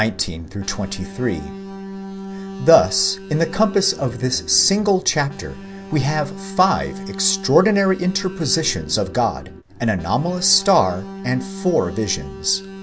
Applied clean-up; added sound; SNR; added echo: none; Alarm; 13 dB; none.